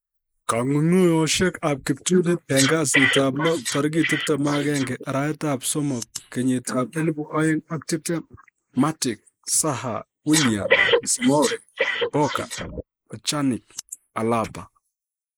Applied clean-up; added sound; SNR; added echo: neural mask model Resemble Enhance denoiser.